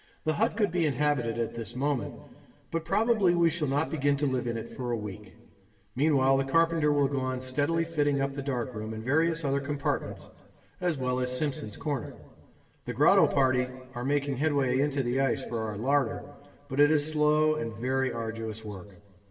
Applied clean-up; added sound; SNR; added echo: none; none; none; reverberation time 1.4 s.